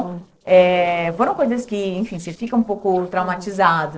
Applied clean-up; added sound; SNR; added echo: neural separator model SepFormer DNS4.